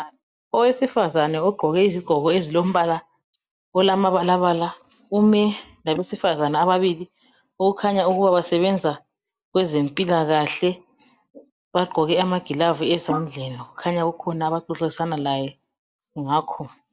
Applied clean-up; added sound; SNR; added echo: neural mask model DeepFilterNet 3.